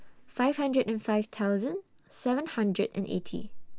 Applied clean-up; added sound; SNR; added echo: none; Chewing, mastication; 13 dB; none.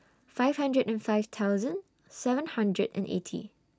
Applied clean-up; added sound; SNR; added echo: none; none; none; none.